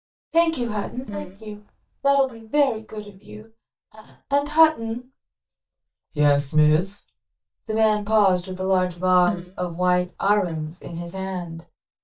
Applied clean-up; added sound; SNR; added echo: neural mask model DeepFilterNet 3.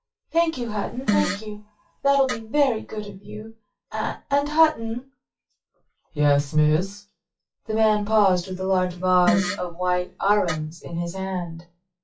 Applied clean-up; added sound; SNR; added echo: classical method WPE with log-MMSE.